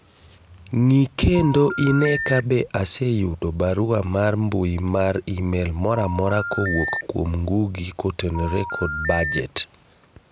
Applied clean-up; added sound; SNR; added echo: none; Telephone; 7 dB; none.